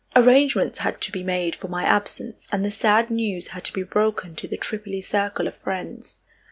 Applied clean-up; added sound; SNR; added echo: none; none; none; none.